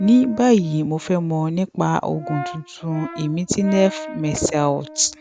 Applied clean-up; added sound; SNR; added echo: none; Brass instrument; 15 dB; none.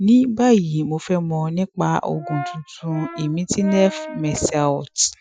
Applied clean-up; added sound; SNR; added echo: classical method Wiener filter.